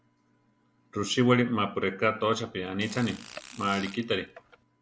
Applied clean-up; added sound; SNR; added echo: none; Fart; 18 dB; none.